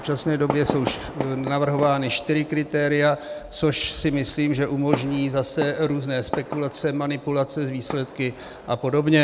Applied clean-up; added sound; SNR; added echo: none; Fireworks; 12 dB; none.